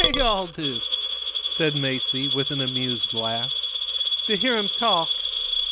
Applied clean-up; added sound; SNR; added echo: none; Coin (dropping) / Glass; -3 dB; none.